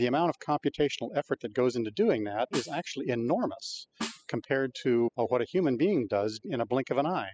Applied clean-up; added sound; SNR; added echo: classical method spectral subtraction.